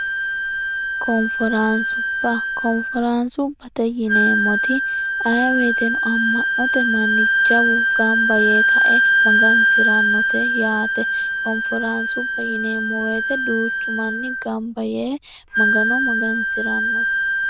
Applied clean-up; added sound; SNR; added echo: neural diffusion model UNIVERSE++.